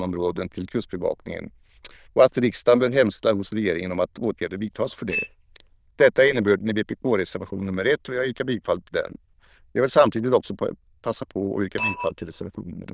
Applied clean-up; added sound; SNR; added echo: neural diffusion model UNIVERSE++.